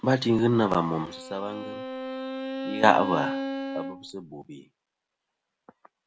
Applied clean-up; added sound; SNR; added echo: none; Bowed string instrument; 6 dB; none.